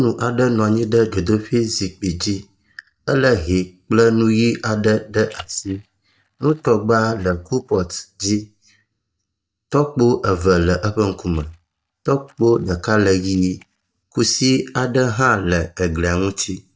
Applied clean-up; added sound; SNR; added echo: neural mask model DeepFilterNet 3.